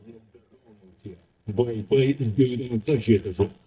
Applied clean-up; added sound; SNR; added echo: neural mask model DeepFilterNet 3.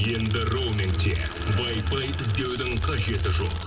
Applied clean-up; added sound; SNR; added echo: none; Tools; 15 dB; reverberation time 1.0 s.